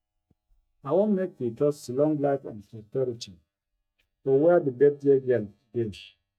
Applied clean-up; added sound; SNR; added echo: neural mask model DeepFilterNet 3.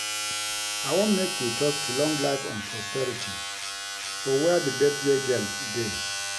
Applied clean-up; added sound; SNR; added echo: none; Domestic sounds, home sounds; 3 dB; none.